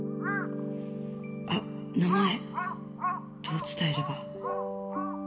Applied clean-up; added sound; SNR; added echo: none; Crow; 6 dB; reverberation time 1.6 s.